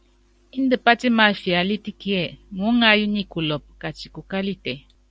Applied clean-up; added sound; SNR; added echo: none; none; none; none.